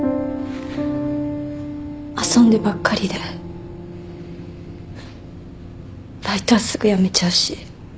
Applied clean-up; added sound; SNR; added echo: none; none; none; none.